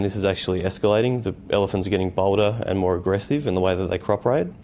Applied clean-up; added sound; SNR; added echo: none; none; none; none.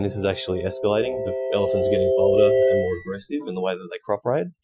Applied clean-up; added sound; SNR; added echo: classical method Wiener filter.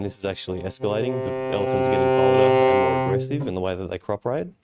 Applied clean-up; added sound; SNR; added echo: neural mask model RNNoise.